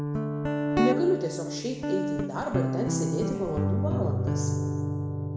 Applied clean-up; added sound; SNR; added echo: none; Guitar; -3 dB; reverberation time 1.0 s.